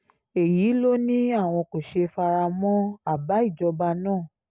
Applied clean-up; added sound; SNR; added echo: none; none; none; none.